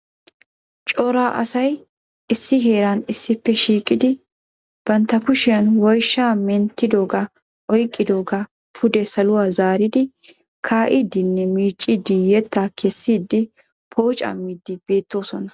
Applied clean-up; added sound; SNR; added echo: none; none; none; none.